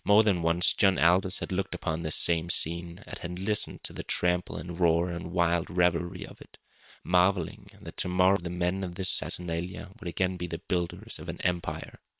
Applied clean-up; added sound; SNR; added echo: neural separator model SepFormer WHAM!.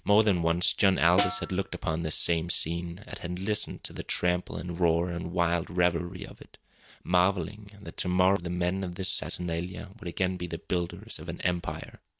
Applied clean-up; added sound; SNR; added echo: none; Snare drum; 5 dB; none.